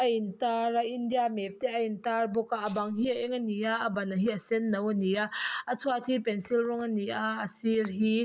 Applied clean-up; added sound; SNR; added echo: none; Tambourine; 9 dB; none.